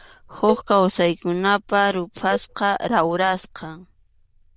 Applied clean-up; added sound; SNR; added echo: neural diffusion model UNIVERSE++.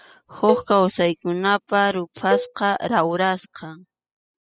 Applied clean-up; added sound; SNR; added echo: classical method spectral subtraction.